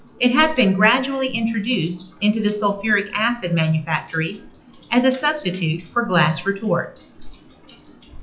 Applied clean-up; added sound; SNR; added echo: classical method WPE with log-MMSE.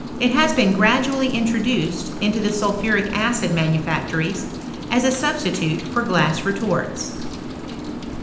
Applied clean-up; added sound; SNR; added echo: none; Rain; 8 dB; reverberation time 0.9 s.